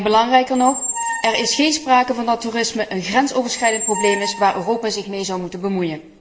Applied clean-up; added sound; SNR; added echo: none; Squeak; 10 dB; reverberation time 2.3 s.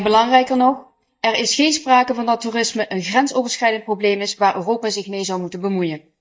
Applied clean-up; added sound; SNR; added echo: neural mask model DeepFilterNet 3.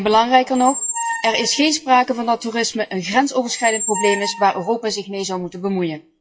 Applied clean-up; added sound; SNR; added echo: classical method WPE with log-MMSE.